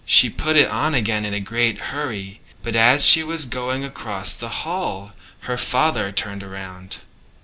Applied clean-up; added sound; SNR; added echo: none; none; none; none.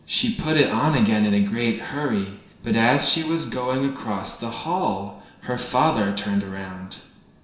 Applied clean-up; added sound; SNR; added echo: none; none; none; reverberation time 0.7 s.